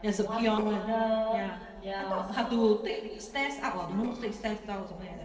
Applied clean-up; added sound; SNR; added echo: neural separator model SepFormer DNS4.